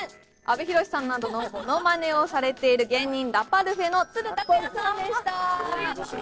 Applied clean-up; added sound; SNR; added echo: neural separator model SepFormer DNS4.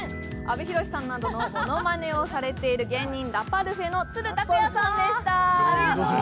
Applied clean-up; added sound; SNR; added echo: none; Piano; 16 dB; none.